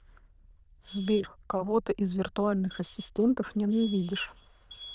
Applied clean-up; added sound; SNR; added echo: neural diffusion model UNIVERSE++.